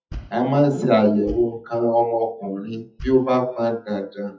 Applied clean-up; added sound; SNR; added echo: classical method WPE with log-MMSE.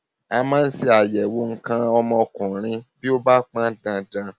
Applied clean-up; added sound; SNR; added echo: none; none; none; none.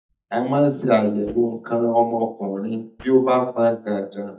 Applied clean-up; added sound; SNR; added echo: neural mask model DeepFilterNet 3.